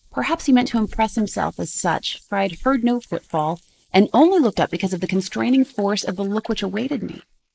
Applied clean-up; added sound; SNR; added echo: neural mask model Resemble Enhance denoiser.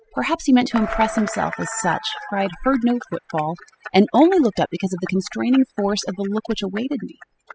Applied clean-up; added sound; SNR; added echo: classical method spectral subtraction.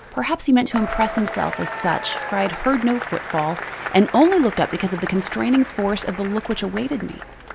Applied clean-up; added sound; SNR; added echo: none; Applause / Crowd / Cheering; 10 dB; none.